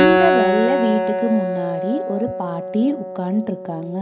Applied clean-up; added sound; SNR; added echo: none; Keyboard (musical); -1 dB; none.